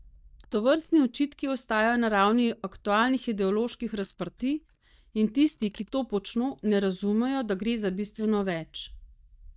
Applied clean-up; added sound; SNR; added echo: neural mask model DeepFilterNet 3.